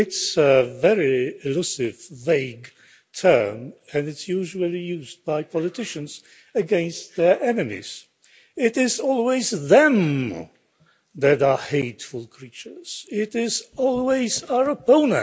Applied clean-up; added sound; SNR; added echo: none; none; none; none.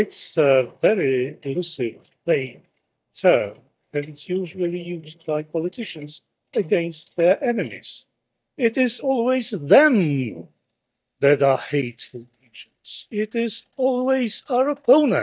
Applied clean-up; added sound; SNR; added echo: neural mask model DeepFilterNet 3.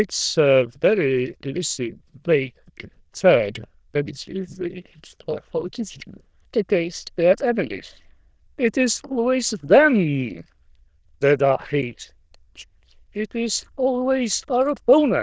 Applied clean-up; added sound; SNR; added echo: neural diffusion model UNIVERSE++.